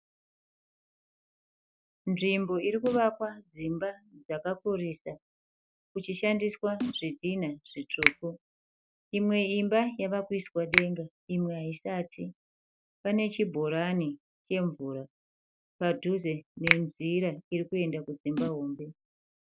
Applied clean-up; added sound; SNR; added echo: none; Finger snapping + Snare drum; 3 dB; none.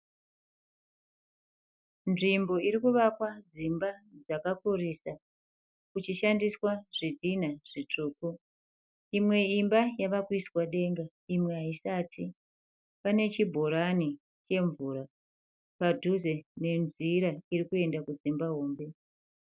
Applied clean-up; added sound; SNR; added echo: none; none; none; none.